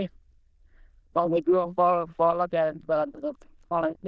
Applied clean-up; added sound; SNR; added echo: neural diffusion model UNIVERSE++.